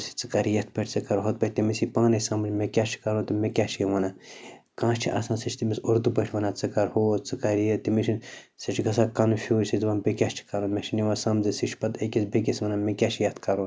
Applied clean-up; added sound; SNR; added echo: none; none; none; none.